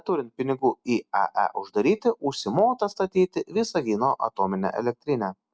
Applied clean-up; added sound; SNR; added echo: none; none; none; none.